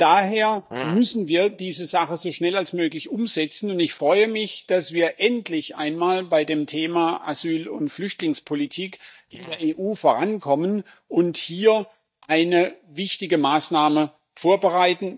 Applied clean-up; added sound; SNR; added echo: neural mask model DeepFilterNet 3.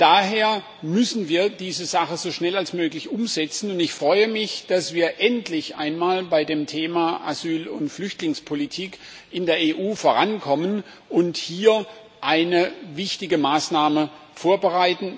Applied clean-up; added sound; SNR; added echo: none; none; none; none.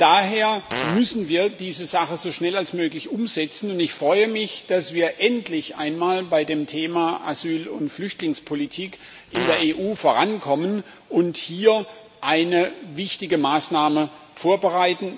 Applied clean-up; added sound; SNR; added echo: none; Fart; 6 dB; none.